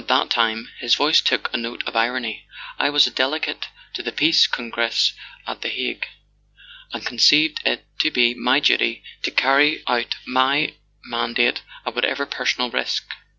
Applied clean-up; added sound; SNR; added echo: none; none; none; none.